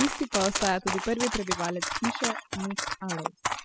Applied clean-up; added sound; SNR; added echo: classical method spectral subtraction.